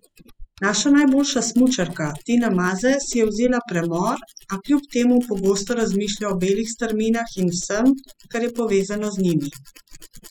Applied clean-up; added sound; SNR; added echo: classical method spectral subtraction.